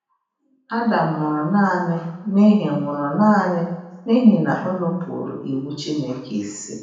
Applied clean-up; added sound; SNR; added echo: none; none; none; reverberation time 0.9 s.